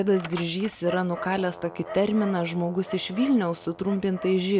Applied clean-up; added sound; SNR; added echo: none; Dog; 14 dB; none.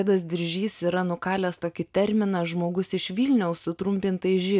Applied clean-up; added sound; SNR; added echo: none; none; none; none.